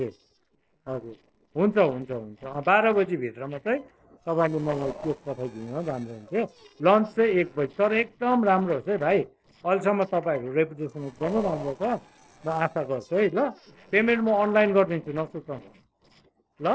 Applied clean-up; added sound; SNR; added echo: neural separator model SepFormer DNS4.